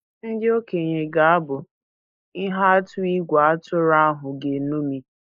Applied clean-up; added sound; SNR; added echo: neural mask model Resemble Enhance denoiser.